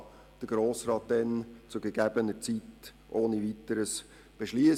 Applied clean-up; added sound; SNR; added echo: none; none; none; none.